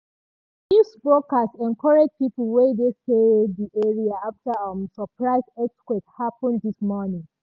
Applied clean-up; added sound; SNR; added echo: none; none; none; none.